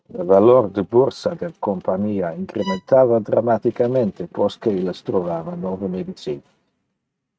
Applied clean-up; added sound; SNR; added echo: neural mask model RNNoise.